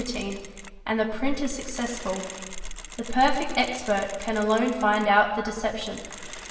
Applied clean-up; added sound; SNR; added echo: none; Mechanisms; 17 dB; reverberation time 1.2 s.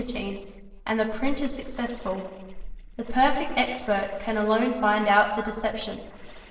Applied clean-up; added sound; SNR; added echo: neural separator model SepFormer DNS4.